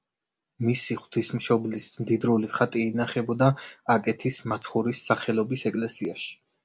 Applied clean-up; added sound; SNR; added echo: none; none; none; none.